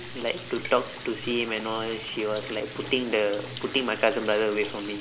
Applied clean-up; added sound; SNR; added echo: none; Water tap, faucet; 14 dB; none.